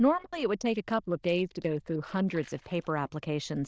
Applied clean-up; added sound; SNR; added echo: neural diffusion model UNIVERSE++.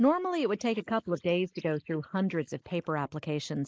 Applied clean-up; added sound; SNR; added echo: neural mask model Resemble Enhance denoiser.